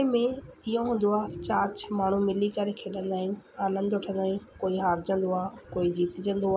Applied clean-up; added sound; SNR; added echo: none; none; none; none.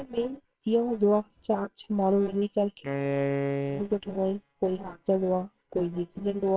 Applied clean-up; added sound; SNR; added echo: neural separator model SepFormer WHAMR!.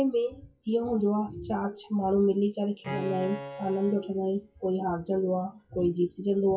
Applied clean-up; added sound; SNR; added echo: classical method WPE with log-MMSE.